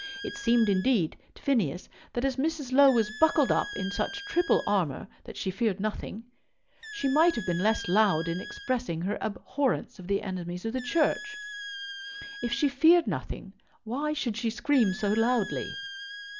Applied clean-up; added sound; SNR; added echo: none; Squeak; 15 dB; none.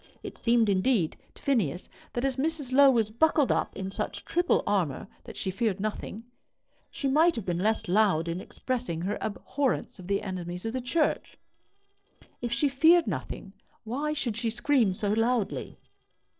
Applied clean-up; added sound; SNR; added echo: neural separator model SepFormer DNS4.